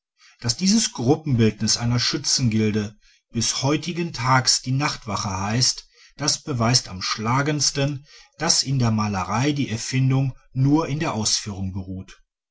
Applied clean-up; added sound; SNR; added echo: none; none; none; none.